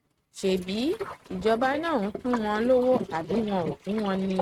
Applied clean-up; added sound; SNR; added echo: neural mask model RNNoise.